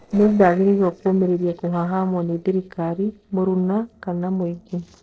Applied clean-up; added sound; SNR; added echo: neural separator model SepFormer DNS4.